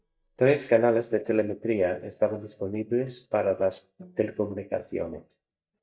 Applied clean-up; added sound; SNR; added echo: neural mask model DeepFilterNet 3.